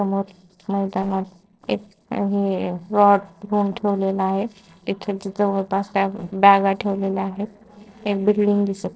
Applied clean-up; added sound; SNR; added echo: neural separator model SepFormer DNS4.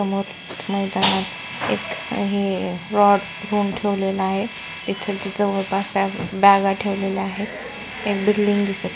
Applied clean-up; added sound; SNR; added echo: none; Domestic sounds, home sounds; 14 dB; none.